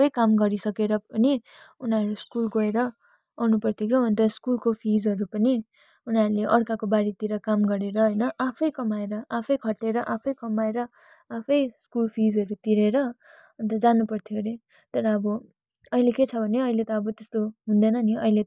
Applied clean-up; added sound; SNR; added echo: neural mask model DeepFilterNet 3.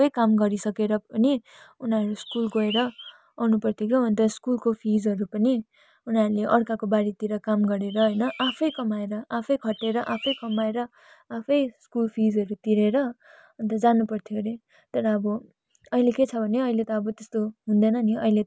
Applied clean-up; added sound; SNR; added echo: none; Bird; 13 dB; none.